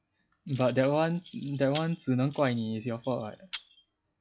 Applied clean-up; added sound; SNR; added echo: classical method log-MMSE.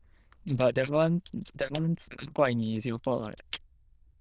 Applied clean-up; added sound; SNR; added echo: neural diffusion model UNIVERSE++.